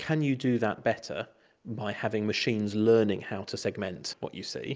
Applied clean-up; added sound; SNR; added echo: none; none; none; none.